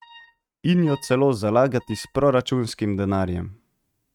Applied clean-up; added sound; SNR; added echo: neural mask model RNNoise.